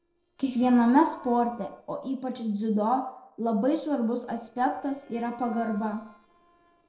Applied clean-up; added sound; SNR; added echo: neural separator model SepFormer DNS4.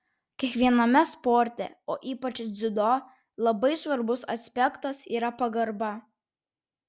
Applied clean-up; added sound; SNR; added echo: none; none; none; none.